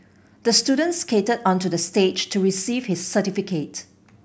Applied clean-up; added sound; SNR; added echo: none; none; none; none.